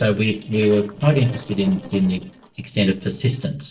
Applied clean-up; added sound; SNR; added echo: neural separator model SepFormer DNS4.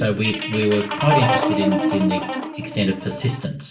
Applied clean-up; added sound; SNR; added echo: none; Guitar; 1 dB; reverberation time 0.3 s.